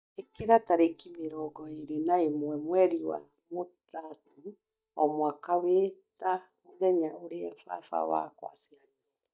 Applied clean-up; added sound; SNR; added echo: neural mask model DeepFilterNet 3.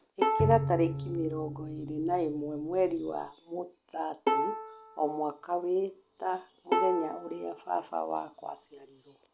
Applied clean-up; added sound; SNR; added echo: none; Bowed string instrument + Bowed string instrument; 2 dB; none.